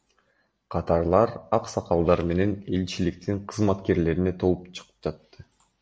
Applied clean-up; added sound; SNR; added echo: none; none; none; none.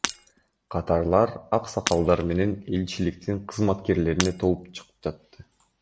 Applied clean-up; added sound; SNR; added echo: none; Shatter; 12 dB; none.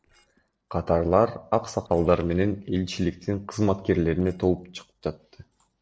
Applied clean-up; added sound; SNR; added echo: neural separator model SepFormer DNS4.